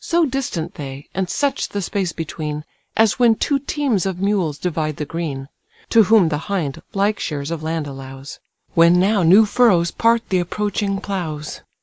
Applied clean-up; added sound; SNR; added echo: none; none; none; none.